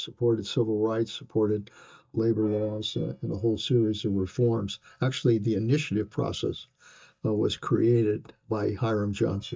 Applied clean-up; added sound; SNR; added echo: neural mask model DeepFilterNet 3.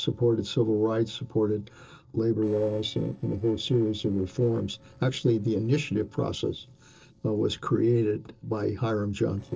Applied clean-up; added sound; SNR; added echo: neural separator model SepFormer DNS4.